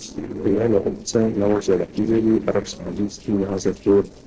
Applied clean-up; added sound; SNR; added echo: neural separator model SepFormer DNS4.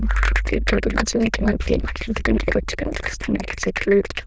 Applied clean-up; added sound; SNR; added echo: neural diffusion model UNIVERSE++.